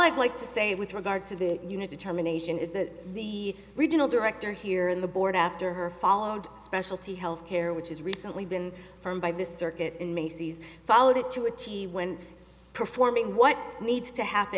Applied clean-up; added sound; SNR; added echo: none; none; none; none.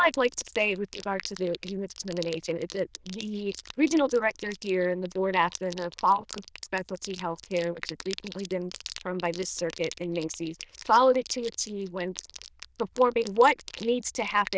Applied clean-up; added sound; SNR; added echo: neural diffusion model UNIVERSE++.